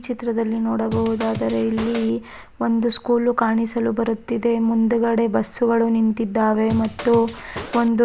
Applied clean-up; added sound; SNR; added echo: none; Scratching (performance technique); 11 dB; none.